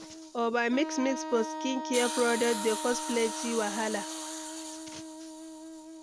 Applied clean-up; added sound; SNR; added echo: none; Wind instrument, woodwind instrument + Hiss; 5 dB; none.